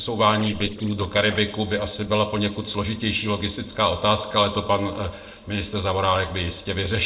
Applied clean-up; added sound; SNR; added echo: neural separator model SepFormer DNS4.